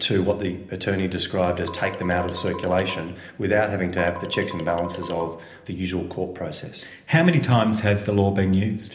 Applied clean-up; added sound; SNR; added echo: none; Marimba, xylophone; 14 dB; reverberation time 0.8 s.